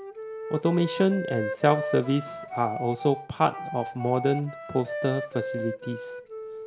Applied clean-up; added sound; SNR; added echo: none; Wind instrument, woodwind instrument; 7 dB; none.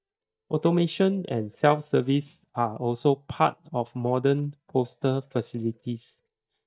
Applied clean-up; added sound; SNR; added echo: neural mask model DeepFilterNet 3.